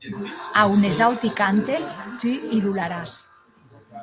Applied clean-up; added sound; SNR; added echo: none; none; none; none.